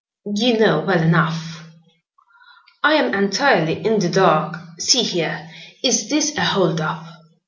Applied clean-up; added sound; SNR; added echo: none; none; none; none.